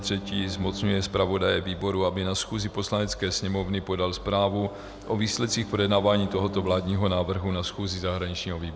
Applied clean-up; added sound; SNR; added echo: none; Bowed string instrument; 16 dB; none.